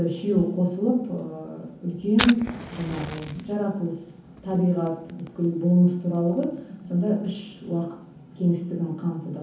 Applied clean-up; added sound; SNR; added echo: none; Fire; 13 dB; reverberation time 0.7 s.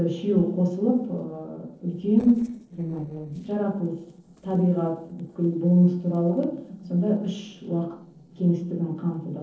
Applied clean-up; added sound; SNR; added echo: neural separator model SepFormer DNS4.